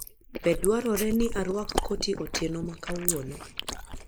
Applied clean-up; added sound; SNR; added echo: neural mask model Resemble Enhance denoiser.